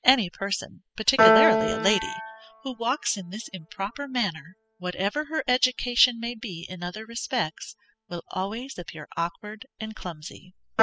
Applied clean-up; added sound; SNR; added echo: classical method spectral subtraction.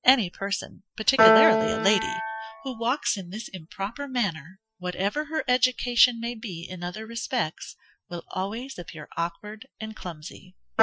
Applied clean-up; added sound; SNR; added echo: classical method Wiener filter.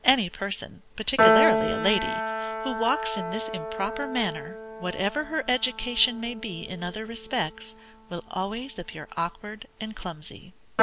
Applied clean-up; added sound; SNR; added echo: none; Piano; 1 dB; none.